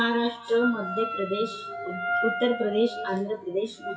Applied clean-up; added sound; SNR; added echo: classical method WPE with log-MMSE.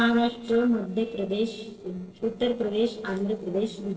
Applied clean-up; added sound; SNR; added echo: neural separator model SepFormer DNS4.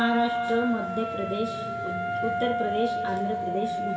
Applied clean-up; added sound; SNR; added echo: none; Wind instrument, woodwind instrument; 1 dB; reverberation time 2.5 s.